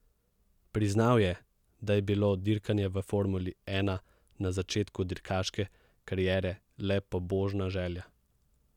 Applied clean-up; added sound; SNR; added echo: none; none; none; none.